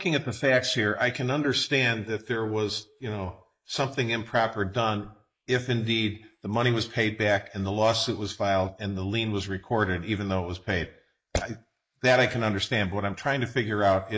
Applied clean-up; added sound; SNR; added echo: neural mask model Resemble Enhance denoiser.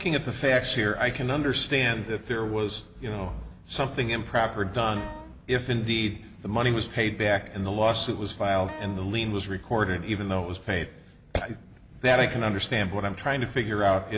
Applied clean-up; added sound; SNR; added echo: none; Wind instrument, woodwind instrument; 17 dB; none.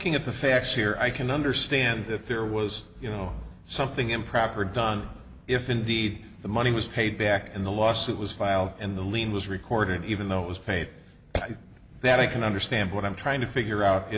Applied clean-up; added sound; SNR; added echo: none; none; none; none.